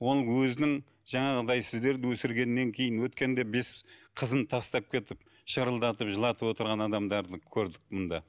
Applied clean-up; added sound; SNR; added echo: none; none; none; none.